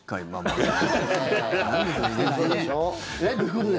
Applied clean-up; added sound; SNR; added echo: none; none; none; none.